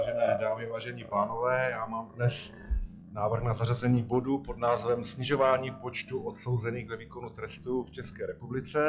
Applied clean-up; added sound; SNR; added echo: classical method log-MMSE.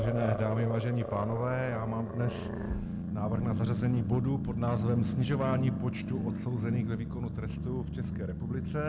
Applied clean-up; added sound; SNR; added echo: none; Growling; 3 dB; none.